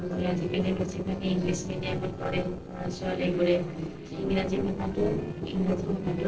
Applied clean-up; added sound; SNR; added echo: neural separator model SepFormer DNS4.